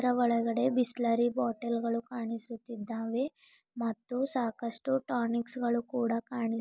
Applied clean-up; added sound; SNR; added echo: none; none; none; none.